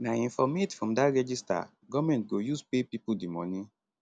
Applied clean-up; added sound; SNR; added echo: none; none; none; none.